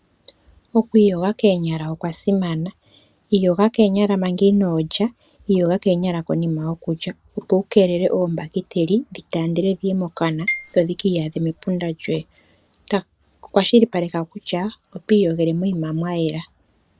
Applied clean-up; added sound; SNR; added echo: none; Marimba, xylophone; 11 dB; none.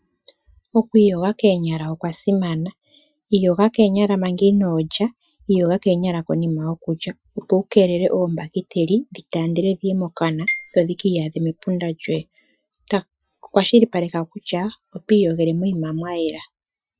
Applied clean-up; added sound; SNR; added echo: classical method Wiener filter.